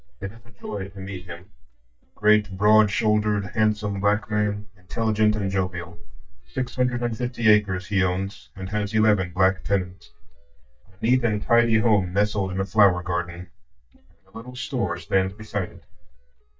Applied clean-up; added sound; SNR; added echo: neural mask model DeepFilterNet 3.